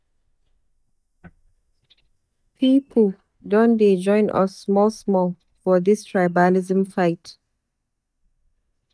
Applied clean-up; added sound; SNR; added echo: neural mask model DeepFilterNet 3.